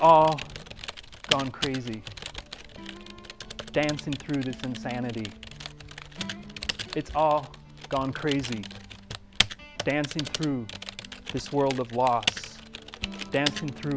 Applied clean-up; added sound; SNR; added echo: none; Typing; 7 dB; none.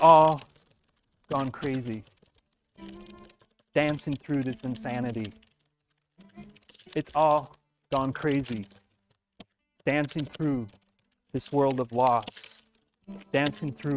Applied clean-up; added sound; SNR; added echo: neural mask model RNNoise.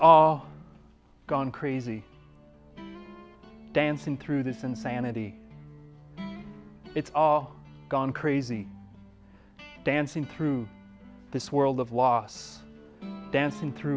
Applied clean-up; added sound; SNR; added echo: none; none; none; none.